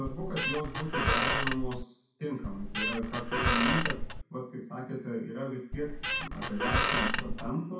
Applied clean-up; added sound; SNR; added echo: none; Squeak; -5 dB; reverberation time 0.6 s.